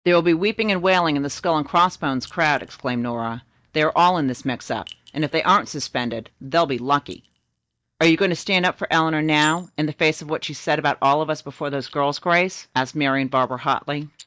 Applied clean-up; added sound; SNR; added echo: neural mask model DeepFilterNet 3.